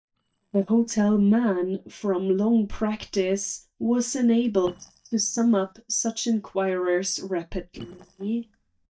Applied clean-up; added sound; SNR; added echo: neural mask model DeepFilterNet 3.